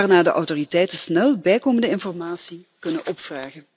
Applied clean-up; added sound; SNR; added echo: none; none; none; none.